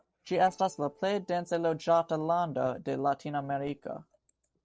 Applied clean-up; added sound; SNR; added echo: neural separator model SepFormer DNS4.